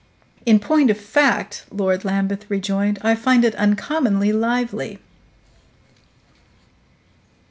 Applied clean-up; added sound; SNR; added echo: none; none; none; none.